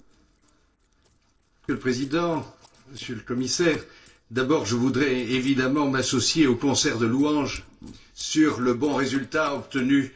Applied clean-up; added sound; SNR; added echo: neural separator model SepFormer DNS4.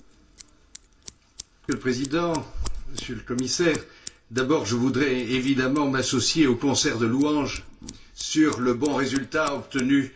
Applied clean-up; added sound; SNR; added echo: none; Scissors; 20 dB; reverberation time 0.2 s.